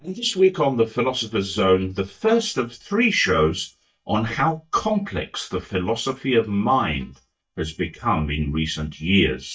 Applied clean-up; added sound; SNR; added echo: neural mask model DeepFilterNet 3.